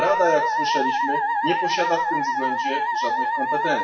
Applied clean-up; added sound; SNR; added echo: classical method WPE with log-MMSE.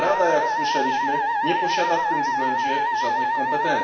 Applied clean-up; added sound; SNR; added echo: none; Musical instrument; -4 dB; reverberation time 0.7 s.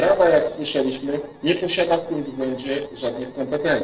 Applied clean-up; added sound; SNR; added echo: neural separator model SepFormer DNS4.